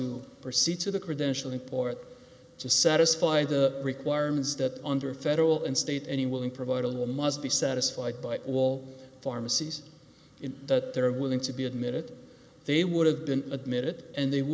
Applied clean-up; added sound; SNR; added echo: none; none; none; none.